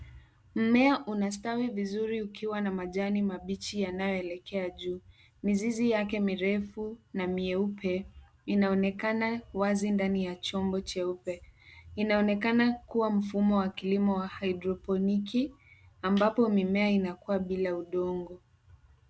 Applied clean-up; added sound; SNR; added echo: none; none; none; none.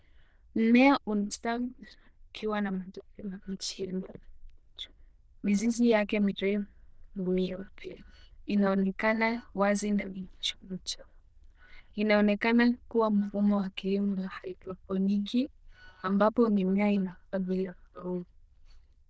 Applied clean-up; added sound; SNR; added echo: neural diffusion model UNIVERSE++.